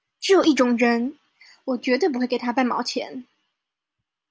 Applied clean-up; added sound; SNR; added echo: none; none; none; none.